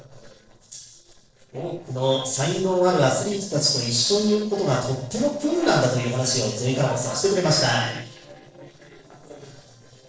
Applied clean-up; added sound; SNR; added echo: neural separator model SepFormer DNS4.